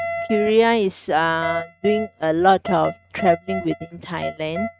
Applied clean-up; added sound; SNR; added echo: neural mask model RNNoise.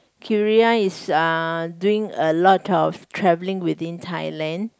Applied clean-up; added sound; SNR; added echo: none; none; none; none.